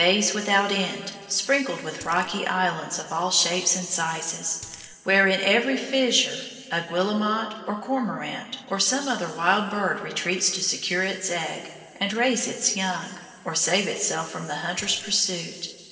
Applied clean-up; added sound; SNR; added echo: none; Coin (dropping); 16 dB; reverberation time 2.3 s.